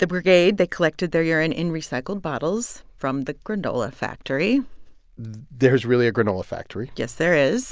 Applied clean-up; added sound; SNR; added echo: none; none; none; none.